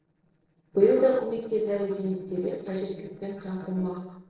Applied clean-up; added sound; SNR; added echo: neural separator model SepFormer DNS4.